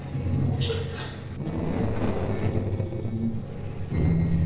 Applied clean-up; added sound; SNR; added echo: neural separator model SepFormer DNS4.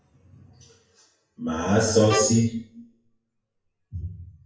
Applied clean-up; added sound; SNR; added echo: classical method WPE with log-MMSE.